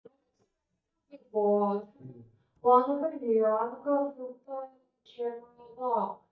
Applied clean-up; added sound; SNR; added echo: neural mask model DeepFilterNet 3.